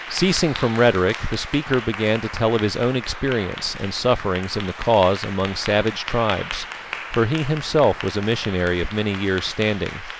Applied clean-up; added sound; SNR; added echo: none; Applause / Clapping; 12 dB; none.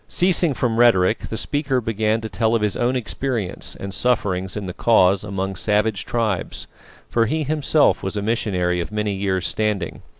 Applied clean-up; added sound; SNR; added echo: none; none; none; none.